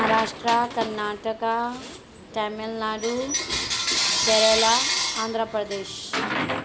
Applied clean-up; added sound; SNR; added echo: none; Coin (dropping) / Bell; 1 dB; none.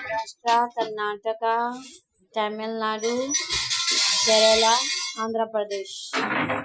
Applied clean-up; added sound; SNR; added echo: classical method Wiener filter.